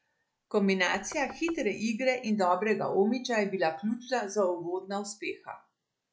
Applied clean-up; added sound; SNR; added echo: none; Knock; 20 dB; none.